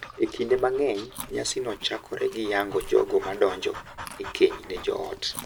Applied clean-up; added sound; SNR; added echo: none; Chewing, mastication + Dog; 15 dB; none.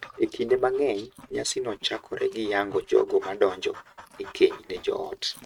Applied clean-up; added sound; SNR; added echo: neural mask model RNNoise.